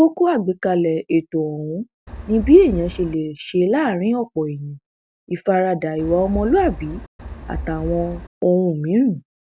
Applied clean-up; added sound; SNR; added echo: none; Wind; 11 dB; none.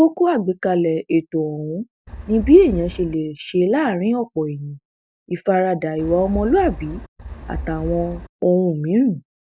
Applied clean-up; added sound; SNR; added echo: neural mask model DeepFilterNet 3.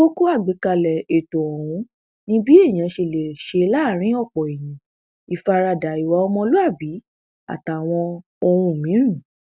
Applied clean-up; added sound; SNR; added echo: none; none; none; none.